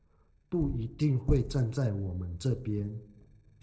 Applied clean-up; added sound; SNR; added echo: neural separator model SepFormer DNS4.